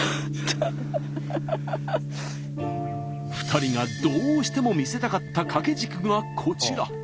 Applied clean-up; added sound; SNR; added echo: none; Gong; 6 dB; none.